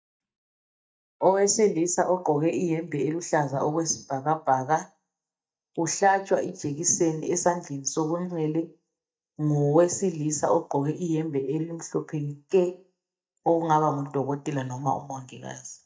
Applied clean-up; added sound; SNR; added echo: neural mask model DeepFilterNet 3.